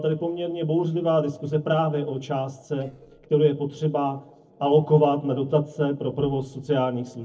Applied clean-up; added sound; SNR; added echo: neural separator model SepFormer DNS4.